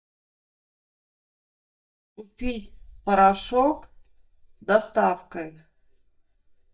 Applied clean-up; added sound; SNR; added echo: neural mask model DeepFilterNet 3.